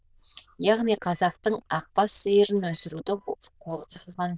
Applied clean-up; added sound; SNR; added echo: neural diffusion model UNIVERSE++.